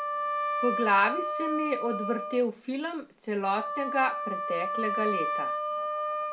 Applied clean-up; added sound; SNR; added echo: none; Wind instrument, woodwind instrument; 1 dB; none.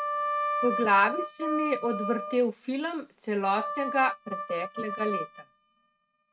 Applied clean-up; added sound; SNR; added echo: neural mask model RNNoise.